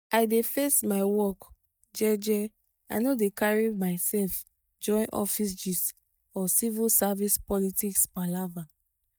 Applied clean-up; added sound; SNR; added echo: neural mask model DeepFilterNet 3.